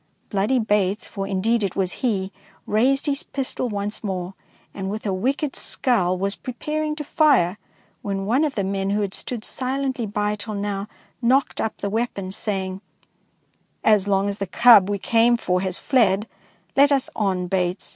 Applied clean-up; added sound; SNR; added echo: none; none; none; none.